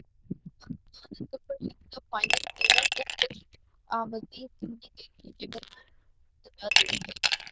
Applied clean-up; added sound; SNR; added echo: neural diffusion model UNIVERSE++.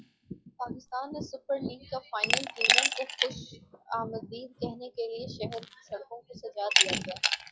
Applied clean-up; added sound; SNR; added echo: classical method log-MMSE.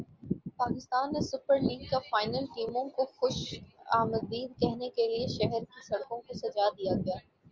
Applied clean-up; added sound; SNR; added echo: none; none; none; none.